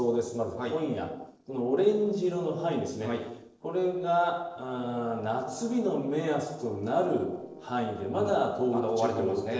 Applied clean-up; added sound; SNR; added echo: neural separator model SepFormer DNS4.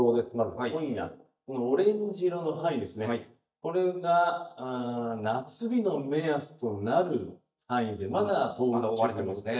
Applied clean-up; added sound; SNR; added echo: neural mask model DeepFilterNet 3.